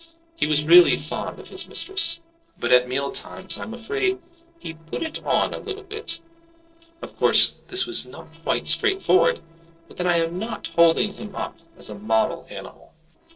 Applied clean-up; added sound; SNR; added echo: neural separator model SepFormer DNS4.